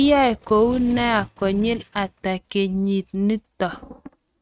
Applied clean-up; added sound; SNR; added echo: neural mask model RNNoise.